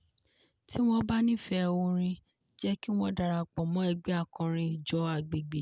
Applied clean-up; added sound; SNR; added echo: none; none; none; none.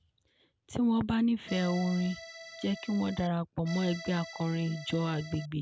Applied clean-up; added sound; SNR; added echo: none; Accordion; 13 dB; none.